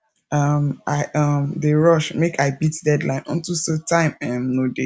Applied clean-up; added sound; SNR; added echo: none; none; none; none.